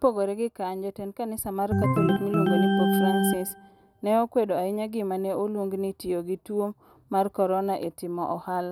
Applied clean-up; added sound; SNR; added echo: none; Organ; -3 dB; none.